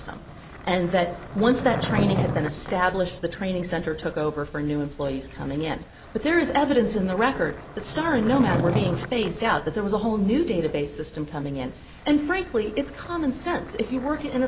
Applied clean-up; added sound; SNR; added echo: none; Skateboard; 9 dB; none.